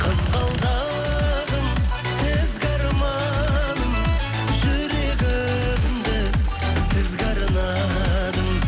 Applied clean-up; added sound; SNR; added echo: none; Water tap, faucet / Liquid; 19 dB; none.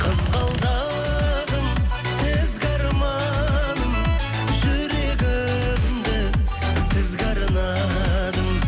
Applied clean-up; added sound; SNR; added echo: none; none; none; none.